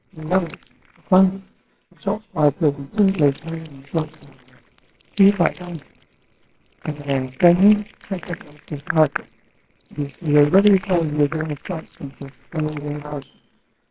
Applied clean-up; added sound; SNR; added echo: neural separator model SepFormer WHAMR!.